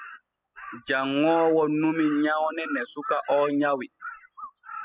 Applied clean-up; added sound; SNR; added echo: classical method spectral subtraction.